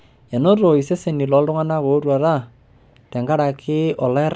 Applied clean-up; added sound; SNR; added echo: none; none; none; none.